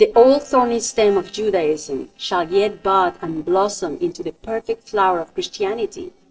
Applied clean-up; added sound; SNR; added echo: neural separator model SepFormer DNS4.